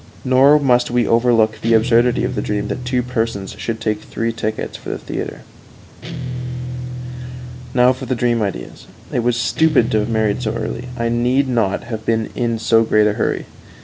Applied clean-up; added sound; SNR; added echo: none; Guitar; 9 dB; none.